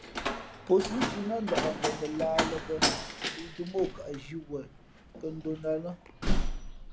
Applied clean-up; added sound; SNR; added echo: none; Slam; 0 dB; none.